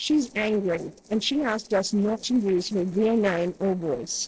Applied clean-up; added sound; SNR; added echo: neural separator model SepFormer DNS4.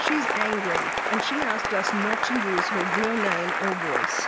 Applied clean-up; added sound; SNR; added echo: none; Applause / Cheering; -3 dB; none.